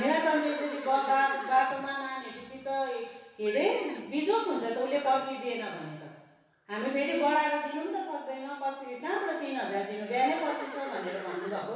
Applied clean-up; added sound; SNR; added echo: none; Livestock, farm animals, working animals; 18 dB; reverberation time 1.1 s.